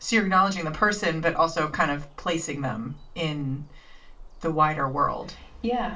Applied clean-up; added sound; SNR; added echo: none; Bird vocalization, bird call, bird song; 18 dB; reverberation time 0.2 s.